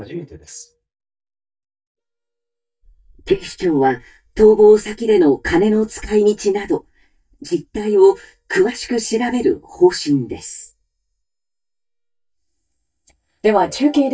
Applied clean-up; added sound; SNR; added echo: neural mask model DeepFilterNet 3.